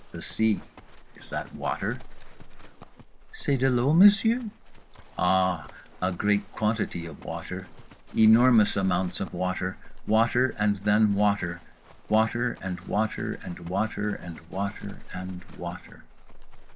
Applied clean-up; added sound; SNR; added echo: none; Livestock, farm animals, working animals; 15 dB; none.